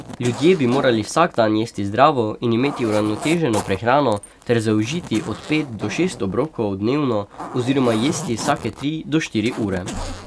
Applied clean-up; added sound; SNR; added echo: none; Zipper (clothing); 13 dB; none.